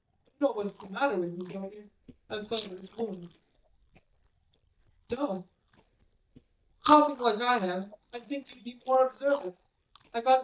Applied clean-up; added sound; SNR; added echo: neural mask model DeepFilterNet 3.